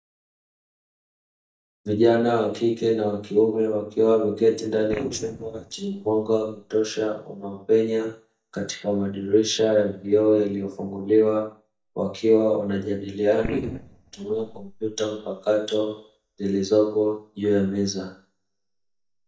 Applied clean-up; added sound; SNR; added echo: neural mask model DeepFilterNet 3.